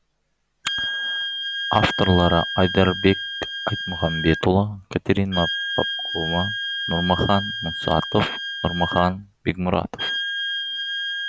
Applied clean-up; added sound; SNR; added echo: none; Wind instrument, woodwind instrument; 5 dB; none.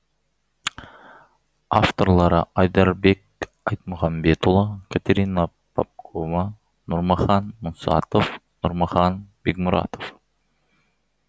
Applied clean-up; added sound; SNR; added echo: none; none; none; none.